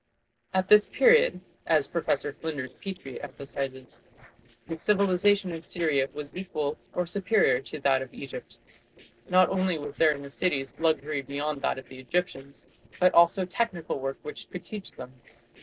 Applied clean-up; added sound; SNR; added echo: neural separator model SepFormer DNS4.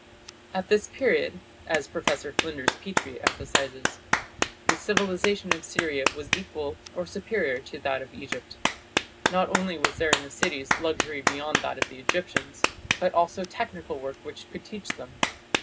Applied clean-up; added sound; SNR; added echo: none; Clapping; 0 dB; reverberation time 0.2 s.